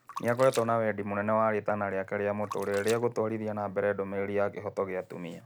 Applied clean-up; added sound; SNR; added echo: none; Splash, splatter; 18 dB; none.